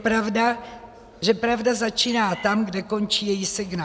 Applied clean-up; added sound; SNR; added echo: none; Bird; 16 dB; none.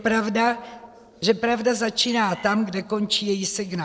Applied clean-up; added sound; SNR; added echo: neural separator model SepFormer DNS4.